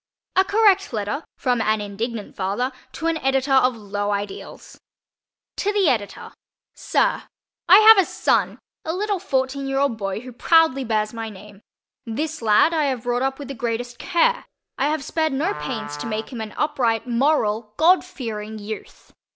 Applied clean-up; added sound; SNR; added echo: none; Trumpet; 14 dB; none.